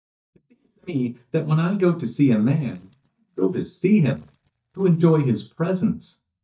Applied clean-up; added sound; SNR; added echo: neural mask model DeepFilterNet 3.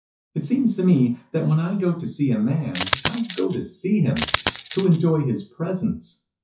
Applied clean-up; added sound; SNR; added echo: classical method WPE with log-MMSE.